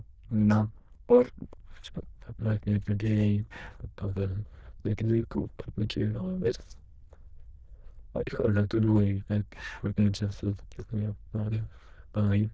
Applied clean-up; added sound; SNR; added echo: neural diffusion model UNIVERSE++.